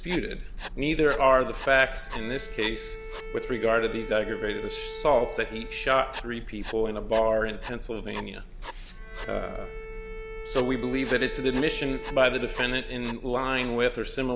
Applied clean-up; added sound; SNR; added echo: none; Bowed string instrument + Writing; 13 dB; none.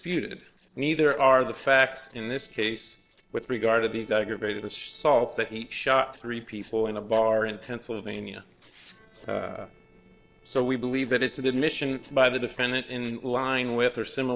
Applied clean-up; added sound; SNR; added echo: neural separator model SepFormer DNS4.